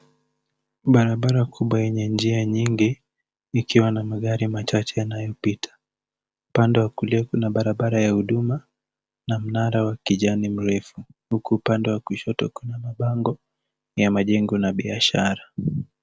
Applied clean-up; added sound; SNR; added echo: none; none; none; none.